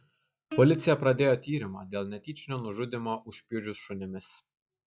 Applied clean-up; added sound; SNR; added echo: classical method log-MMSE.